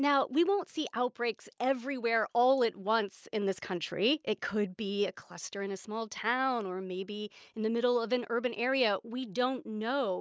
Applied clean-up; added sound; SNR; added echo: none; none; none; none.